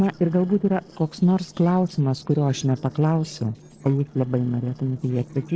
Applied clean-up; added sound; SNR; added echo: neural separator model SepFormer DNS4.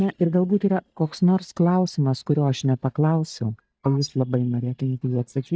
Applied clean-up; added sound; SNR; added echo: neural mask model DeepFilterNet 3.